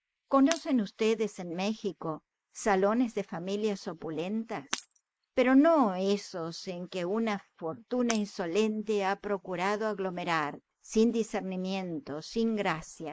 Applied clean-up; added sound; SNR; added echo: neural mask model Resemble Enhance denoiser.